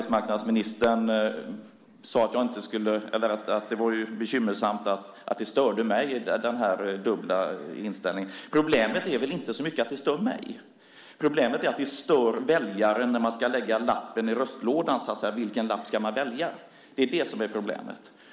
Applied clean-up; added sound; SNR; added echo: none; none; none; none.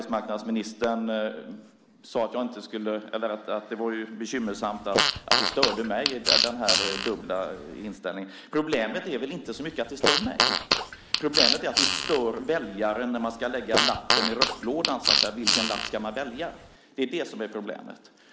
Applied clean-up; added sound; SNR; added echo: none; Fart; -3 dB; none.